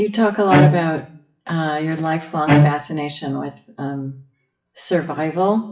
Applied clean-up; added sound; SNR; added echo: classical method WPE with log-MMSE.